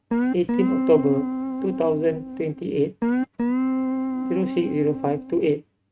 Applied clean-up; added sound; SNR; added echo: neural mask model RNNoise.